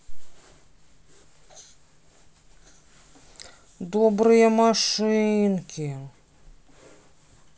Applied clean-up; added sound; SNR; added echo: none; none; none; none.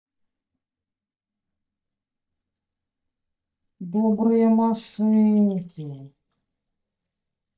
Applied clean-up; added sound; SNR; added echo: neural mask model DeepFilterNet 3.